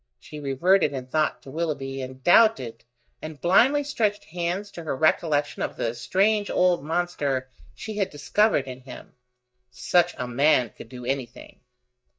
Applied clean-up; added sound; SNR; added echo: neural mask model DeepFilterNet 3.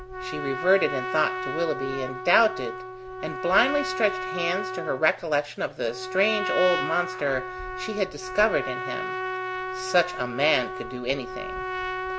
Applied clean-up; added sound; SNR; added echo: none; Trumpet; 5 dB; none.